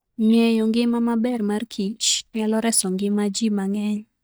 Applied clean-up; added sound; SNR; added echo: neural mask model DeepFilterNet 3.